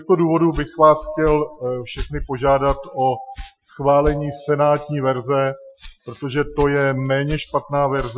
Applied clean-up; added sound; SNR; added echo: classical method Wiener filter.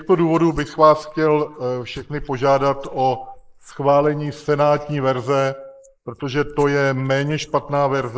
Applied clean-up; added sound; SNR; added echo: neural mask model Resemble Enhance denoiser.